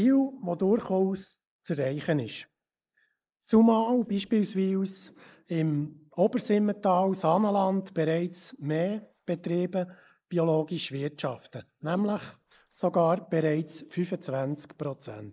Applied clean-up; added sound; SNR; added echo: neural mask model Resemble Enhance denoiser.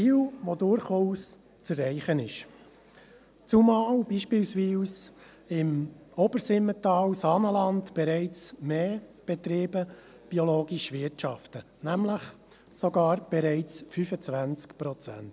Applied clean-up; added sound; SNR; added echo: none; none; none; none.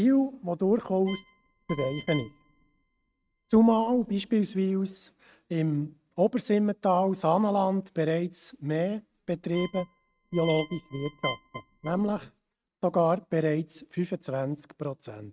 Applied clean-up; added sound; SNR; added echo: neural mask model RNNoise.